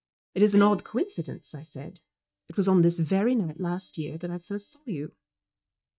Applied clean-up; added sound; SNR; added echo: neural mask model DeepFilterNet 3.